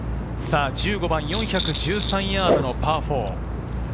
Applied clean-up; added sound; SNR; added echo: none; Rattle; 8 dB; none.